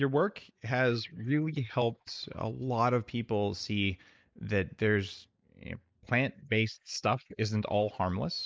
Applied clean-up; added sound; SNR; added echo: neural mask model Resemble Enhance denoiser.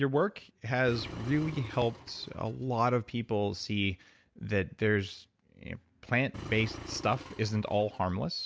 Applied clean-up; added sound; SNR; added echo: none; Engine; 14 dB; none.